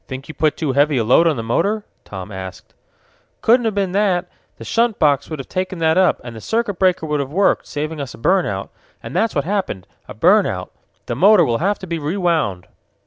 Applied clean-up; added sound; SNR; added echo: none; none; none; none.